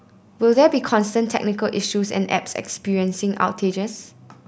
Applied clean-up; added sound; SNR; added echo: none; none; none; none.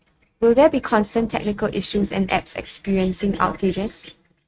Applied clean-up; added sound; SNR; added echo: neural mask model RNNoise.